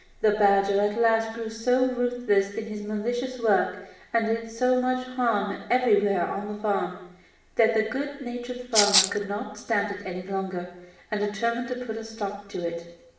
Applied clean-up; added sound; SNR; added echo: none; Rattle (instrument); -3 dB; reverberation time 0.9 s.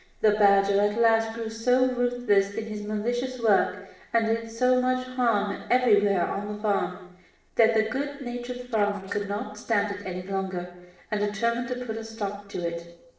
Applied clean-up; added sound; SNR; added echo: neural separator model SepFormer DNS4.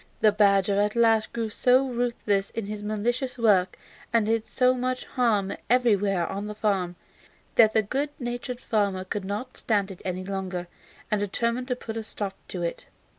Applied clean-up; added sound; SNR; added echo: none; none; none; none.